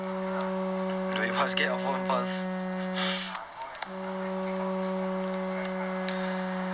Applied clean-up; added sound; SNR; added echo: none; Bowed string instrument; -3 dB; none.